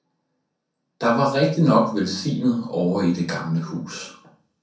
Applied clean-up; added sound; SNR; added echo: none; none; none; reverberation time 0.6 s.